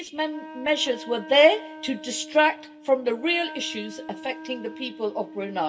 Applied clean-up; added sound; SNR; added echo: none; Wind instrument, woodwind instrument; 16 dB; reverberation time 0.2 s.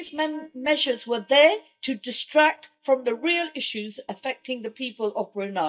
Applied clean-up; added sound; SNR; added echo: neural mask model DeepFilterNet 3.